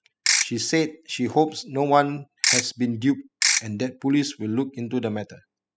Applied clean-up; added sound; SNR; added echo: classical method spectral subtraction.